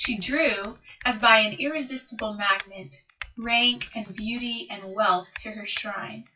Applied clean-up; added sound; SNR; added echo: classical method WPE with log-MMSE.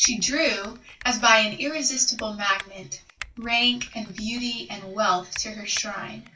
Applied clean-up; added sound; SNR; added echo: none; Typing; 19 dB; reverberation time 0.1 s.